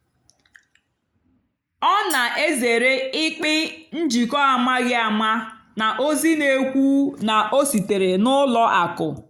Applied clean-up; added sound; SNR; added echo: neural mask model Resemble Enhance denoiser.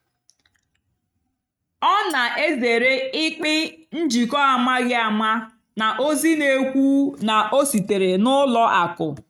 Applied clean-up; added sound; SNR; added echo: neural mask model RNNoise.